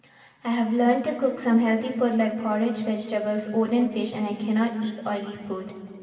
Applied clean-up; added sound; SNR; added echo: none; none; none; reverberation time 2.4 s.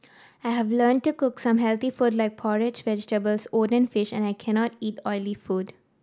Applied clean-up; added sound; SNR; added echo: none; none; none; none.